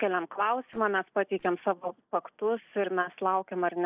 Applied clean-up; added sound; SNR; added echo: neural separator model SepFormer DNS4.